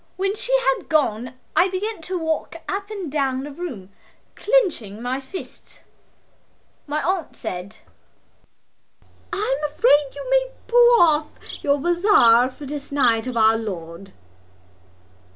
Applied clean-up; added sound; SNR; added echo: none; Insect; 16 dB; none.